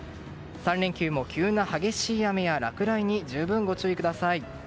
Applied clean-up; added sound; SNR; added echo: none; none; none; none.